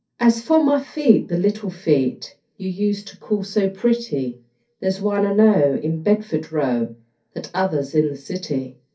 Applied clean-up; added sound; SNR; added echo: none; none; none; reverberation time 0.3 s.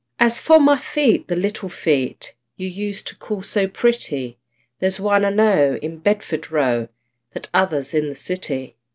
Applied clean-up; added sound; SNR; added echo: none; none; none; none.